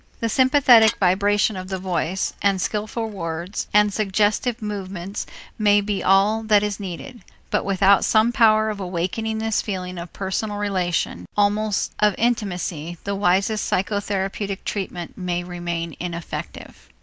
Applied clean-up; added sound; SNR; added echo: none; Dishes, pots, and pans / Glass; 16 dB; none.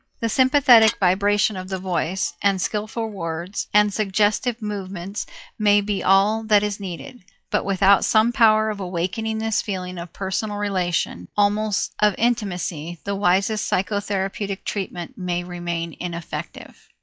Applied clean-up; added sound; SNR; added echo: classical method log-MMSE.